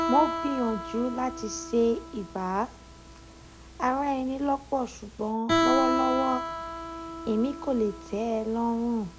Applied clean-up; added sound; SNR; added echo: none; Guitar; 4 dB; none.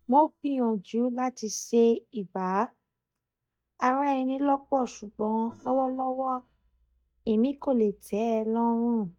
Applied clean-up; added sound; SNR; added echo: neural mask model DeepFilterNet 3.